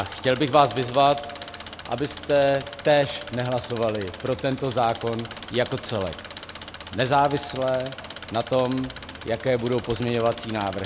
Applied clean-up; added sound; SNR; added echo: none; Engine; 13 dB; none.